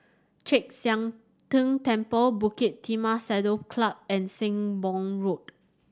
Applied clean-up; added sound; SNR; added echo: none; none; none; none.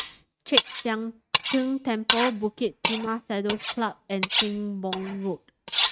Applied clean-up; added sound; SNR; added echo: neural mask model RNNoise.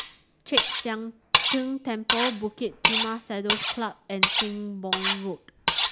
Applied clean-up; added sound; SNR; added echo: none; Cutlery, silverware; -4 dB; none.